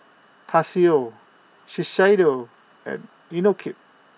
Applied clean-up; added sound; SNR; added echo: none; none; none; none.